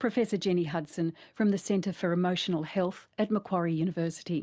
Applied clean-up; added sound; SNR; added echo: none; none; none; none.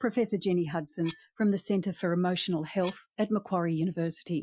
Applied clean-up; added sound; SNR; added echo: classical method Wiener filter.